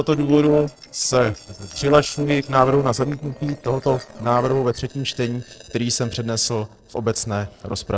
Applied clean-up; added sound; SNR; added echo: neural separator model SepFormer DNS4.